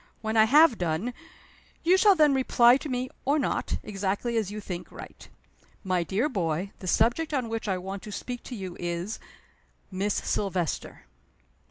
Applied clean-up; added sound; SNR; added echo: none; none; none; none.